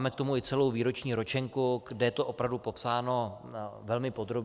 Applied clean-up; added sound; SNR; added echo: none; none; none; none.